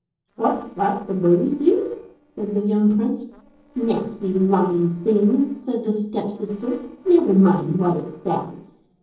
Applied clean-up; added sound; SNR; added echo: neural separator model SepFormer DNS4.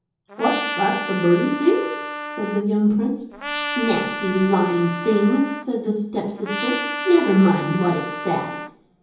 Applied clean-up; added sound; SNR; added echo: none; Trumpet; 8 dB; reverberation time 0.7 s.